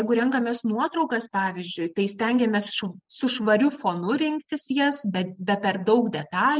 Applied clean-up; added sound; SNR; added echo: none; none; none; none.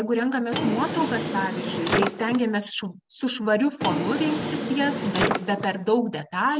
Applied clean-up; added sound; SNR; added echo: none; Drawer open or close; 3 dB; none.